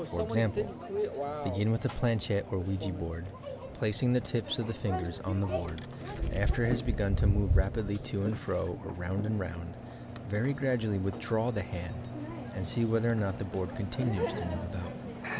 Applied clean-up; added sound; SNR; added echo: none; Microwave oven; 3 dB; none.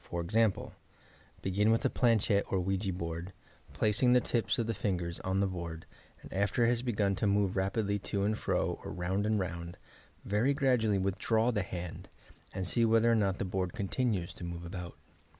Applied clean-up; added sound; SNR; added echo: none; none; none; none.